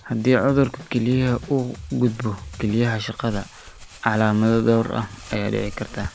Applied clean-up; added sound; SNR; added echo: none; Crumpling, crinkling + Drum kit; 18 dB; none.